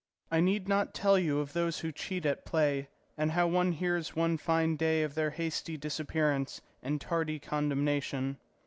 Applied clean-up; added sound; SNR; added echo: none; none; none; none.